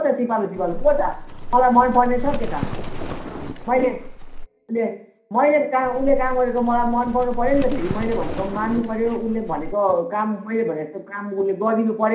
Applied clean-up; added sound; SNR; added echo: none; Livestock, farm animals, working animals; 5 dB; reverberation time 0.5 s.